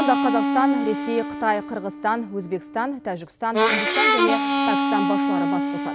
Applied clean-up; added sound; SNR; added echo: none; Harmonica; -2 dB; none.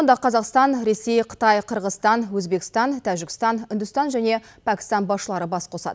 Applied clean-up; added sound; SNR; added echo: none; none; none; none.